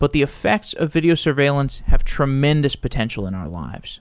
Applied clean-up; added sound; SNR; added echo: none; none; none; none.